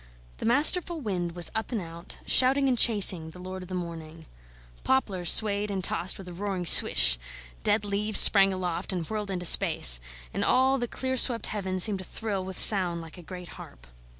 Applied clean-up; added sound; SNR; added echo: none; none; none; none.